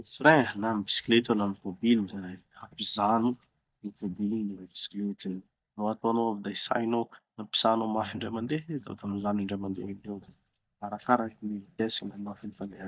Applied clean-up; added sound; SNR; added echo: neural mask model DeepFilterNet 3.